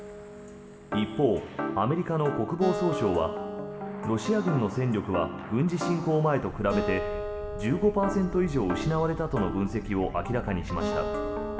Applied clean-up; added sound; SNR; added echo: none; Acoustic guitar; 10 dB; reverberation time 1.5 s.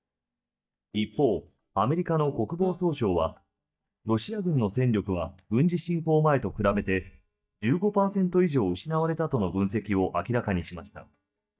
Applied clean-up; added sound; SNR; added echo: neural mask model DeepFilterNet 3.